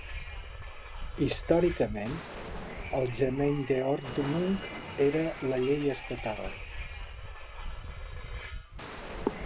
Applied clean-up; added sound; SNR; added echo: none; Wind + Explosion; 8 dB; none.